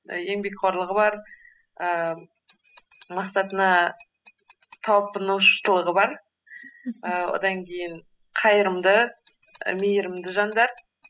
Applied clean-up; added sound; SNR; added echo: classical method spectral subtraction.